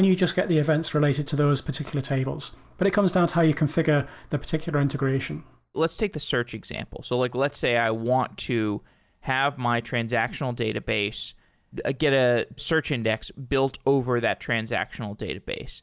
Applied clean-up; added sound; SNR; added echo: none; none; none; none.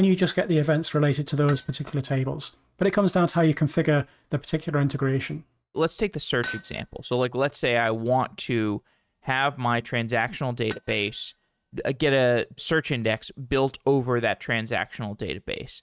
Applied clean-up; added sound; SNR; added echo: neural mask model RNNoise.